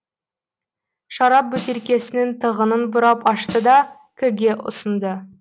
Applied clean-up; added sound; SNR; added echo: none; Snare drum; 19 dB; none.